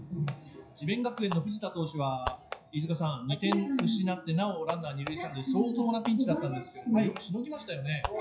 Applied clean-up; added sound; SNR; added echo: classical method WPE with log-MMSE.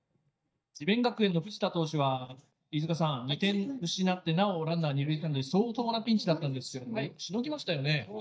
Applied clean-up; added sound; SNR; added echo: neural mask model DeepFilterNet 3.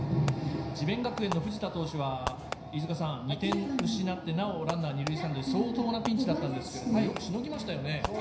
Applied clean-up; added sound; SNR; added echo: none; Fireworks; 12 dB; reverberation time 0.5 s.